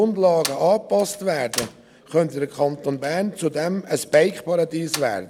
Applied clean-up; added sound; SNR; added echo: none; Slam; 16 dB; none.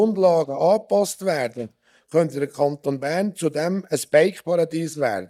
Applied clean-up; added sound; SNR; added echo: neural mask model DeepFilterNet 3.